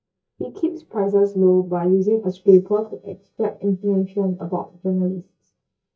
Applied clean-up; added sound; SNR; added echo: neural mask model DeepFilterNet 3.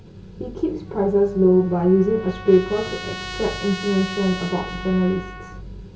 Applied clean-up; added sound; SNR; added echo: none; Trumpet; 15 dB; reverberation time 0.2 s.